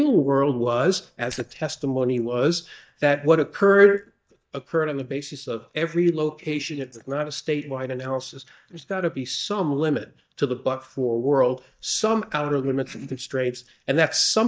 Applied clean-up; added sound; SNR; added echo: neural mask model DeepFilterNet 3.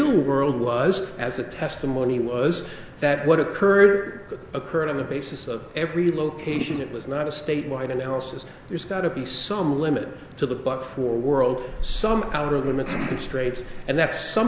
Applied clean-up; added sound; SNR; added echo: none; none; none; none.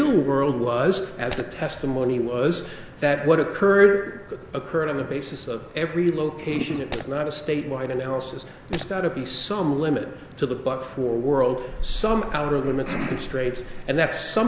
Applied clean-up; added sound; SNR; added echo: none; Shatter; 17 dB; none.